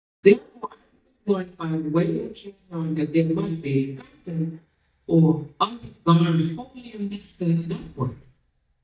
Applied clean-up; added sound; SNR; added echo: neural mask model DeepFilterNet 3.